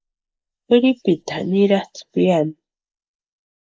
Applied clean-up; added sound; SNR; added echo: neural mask model Resemble Enhance denoiser.